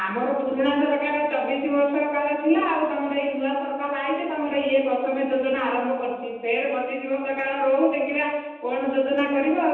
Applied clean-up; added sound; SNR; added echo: none; none; none; reverberation time 1.1 s.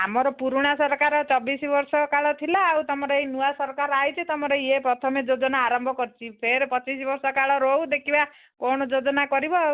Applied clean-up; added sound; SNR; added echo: none; none; none; none.